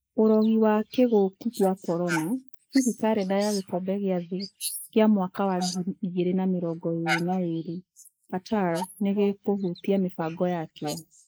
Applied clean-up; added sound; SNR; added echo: neural mask model Resemble Enhance denoiser.